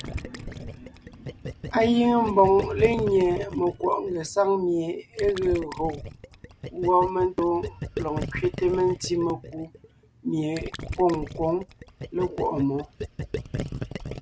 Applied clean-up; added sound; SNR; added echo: none; Gurgling; 11 dB; none.